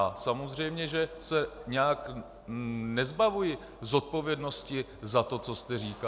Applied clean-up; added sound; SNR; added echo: none; none; none; none.